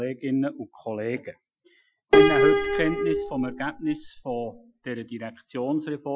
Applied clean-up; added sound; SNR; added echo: classical method Wiener filter.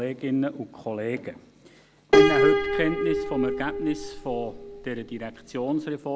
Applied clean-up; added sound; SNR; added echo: none; Piano; -4 dB; none.